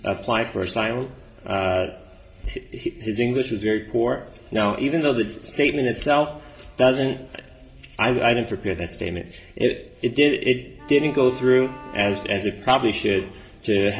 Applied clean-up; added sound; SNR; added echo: none; Bowed string instrument; 19 dB; reverberation time 2.5 s.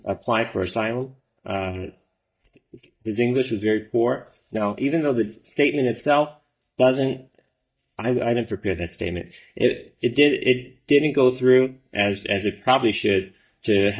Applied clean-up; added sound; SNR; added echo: neural mask model DeepFilterNet 3.